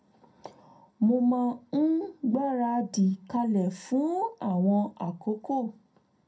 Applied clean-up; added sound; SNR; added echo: none; none; none; reverberation time 0.2 s.